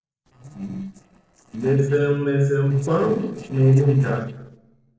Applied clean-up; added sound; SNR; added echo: neural separator model SepFormer DNS4.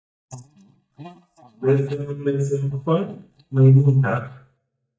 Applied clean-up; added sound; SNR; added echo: neural mask model DeepFilterNet 3.